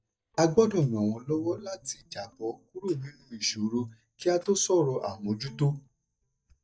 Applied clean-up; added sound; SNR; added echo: neural mask model DeepFilterNet 3.